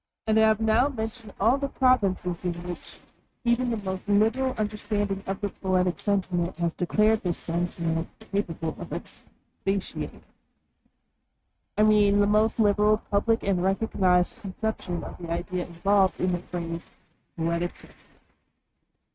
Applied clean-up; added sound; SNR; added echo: neural mask model RNNoise.